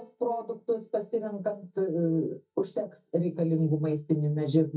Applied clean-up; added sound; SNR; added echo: neural mask model DeepFilterNet 3.